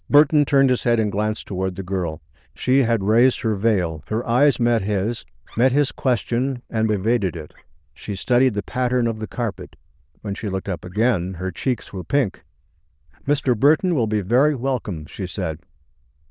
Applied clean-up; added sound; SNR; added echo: neural diffusion model UNIVERSE++.